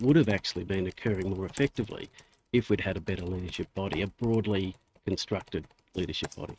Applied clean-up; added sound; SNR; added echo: neural mask model RNNoise.